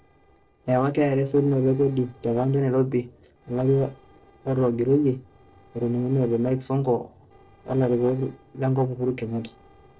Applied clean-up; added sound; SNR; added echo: neural separator model SepFormer DNS4.